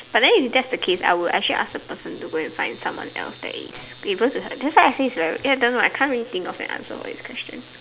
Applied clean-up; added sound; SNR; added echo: none; none; none; none.